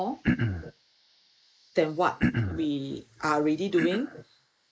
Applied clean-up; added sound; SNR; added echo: neural mask model Resemble Enhance denoiser.